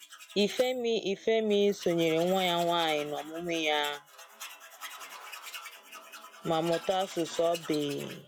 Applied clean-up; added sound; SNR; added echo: none; Tools; 15 dB; none.